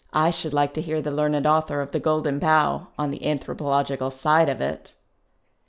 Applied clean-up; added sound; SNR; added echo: none; none; none; none.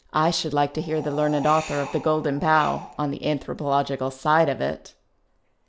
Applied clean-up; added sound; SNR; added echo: none; Wind; 15 dB; none.